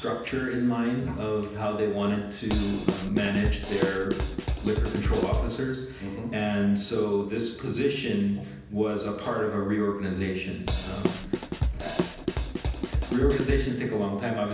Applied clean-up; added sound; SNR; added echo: none; Drum kit; 0 dB; reverberation time 0.9 s.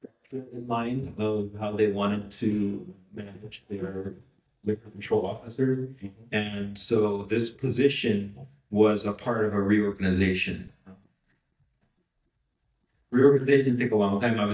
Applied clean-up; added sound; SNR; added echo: neural mask model DeepFilterNet 3.